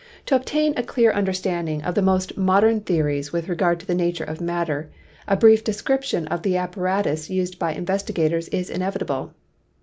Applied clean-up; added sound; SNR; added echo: none; none; none; none.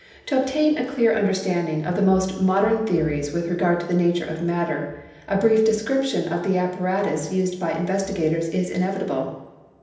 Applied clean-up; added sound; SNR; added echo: none; none; none; reverberation time 0.9 s.